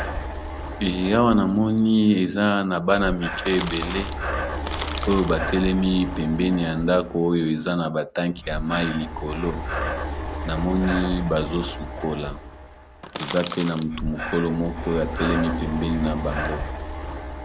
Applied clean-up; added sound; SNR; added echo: none; Breathing + Crackle; 6 dB; none.